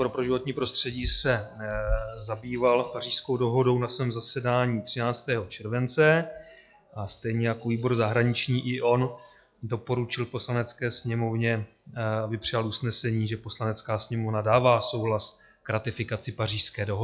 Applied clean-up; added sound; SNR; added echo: classical method log-MMSE.